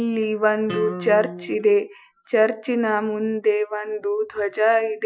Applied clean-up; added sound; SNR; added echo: classical method Wiener filter.